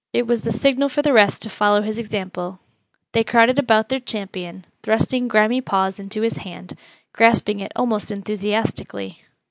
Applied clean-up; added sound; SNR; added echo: none; none; none; none.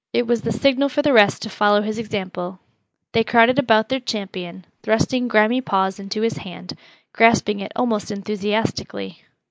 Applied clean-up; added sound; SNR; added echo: neural mask model Resemble Enhance denoiser.